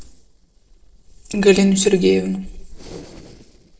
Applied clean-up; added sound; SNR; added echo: neural separator model SepFormer DNS4.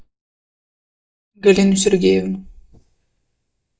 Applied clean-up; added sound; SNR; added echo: neural mask model DeepFilterNet 3.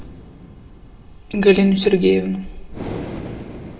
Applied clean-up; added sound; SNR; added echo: none; Breathing; 14 dB; reverberation time 0.6 s.